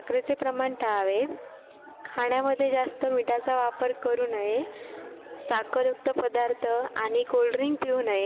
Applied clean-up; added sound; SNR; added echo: none; none; none; none.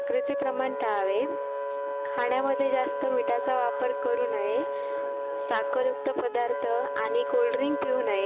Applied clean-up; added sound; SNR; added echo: none; Wind instrument, woodwind instrument; 3 dB; none.